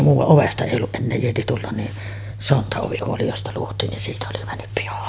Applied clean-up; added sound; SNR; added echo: none; none; none; none.